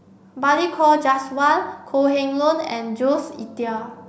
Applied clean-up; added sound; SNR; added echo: none; none; none; none.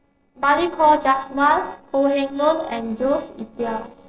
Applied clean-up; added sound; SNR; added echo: neural separator model SepFormer DNS4.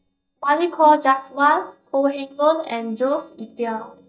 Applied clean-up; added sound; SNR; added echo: neural mask model DeepFilterNet 3.